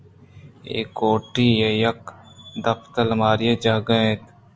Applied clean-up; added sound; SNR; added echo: none; none; none; none.